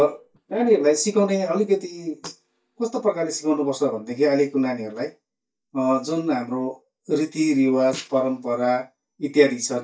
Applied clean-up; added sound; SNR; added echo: neural mask model DeepFilterNet 3.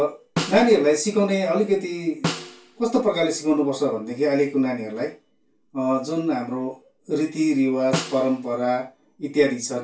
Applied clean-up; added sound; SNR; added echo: none; Snare drum; 11 dB; reverberation time 0.2 s.